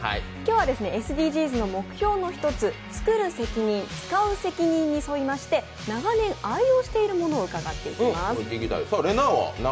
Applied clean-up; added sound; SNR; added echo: none; none; none; none.